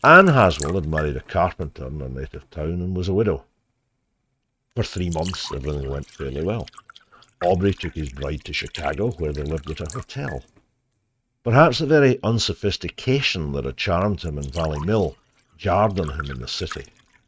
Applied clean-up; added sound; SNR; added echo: neural mask model RNNoise.